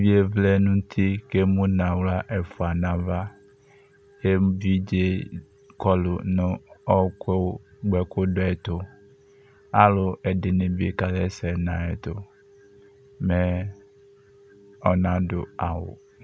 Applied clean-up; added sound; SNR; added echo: none; none; none; none.